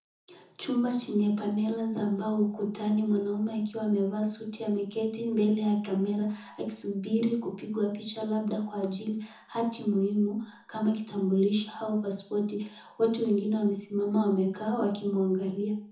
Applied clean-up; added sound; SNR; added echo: none; none; none; reverberation time 0.5 s.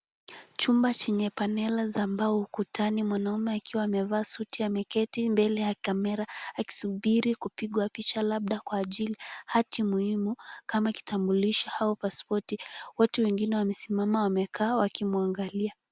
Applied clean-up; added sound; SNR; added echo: none; none; none; none.